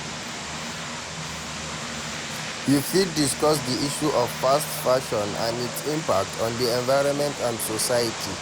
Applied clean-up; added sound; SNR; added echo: none; Vehicle; 7 dB; none.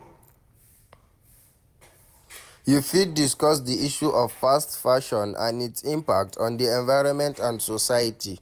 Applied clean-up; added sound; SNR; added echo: none; none; none; none.